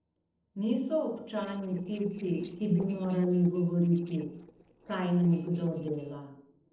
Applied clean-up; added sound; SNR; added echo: neural separator model SepFormer DNS4.